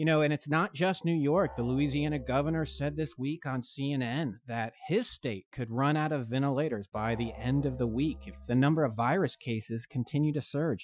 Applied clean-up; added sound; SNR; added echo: classical method Wiener filter.